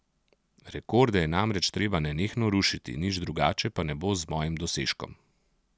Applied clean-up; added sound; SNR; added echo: none; none; none; none.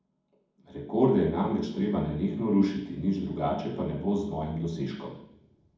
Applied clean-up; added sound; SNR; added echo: none; none; none; reverberation time 1.2 s.